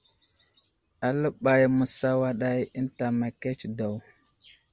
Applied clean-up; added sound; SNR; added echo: none; none; none; none.